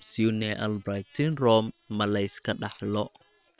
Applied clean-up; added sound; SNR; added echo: neural separator model SepFormer WHAM!.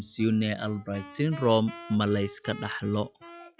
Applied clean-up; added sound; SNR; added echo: classical method log-MMSE.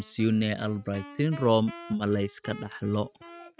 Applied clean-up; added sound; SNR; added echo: neural mask model RNNoise.